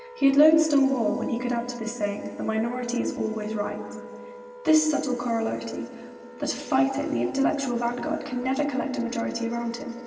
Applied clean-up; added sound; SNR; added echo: none; Wind instrument, woodwind instrument; 17 dB; reverberation time 2.3 s.